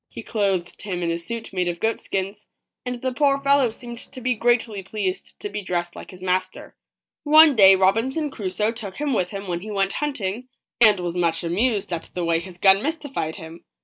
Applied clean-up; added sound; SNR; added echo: neural mask model DeepFilterNet 3.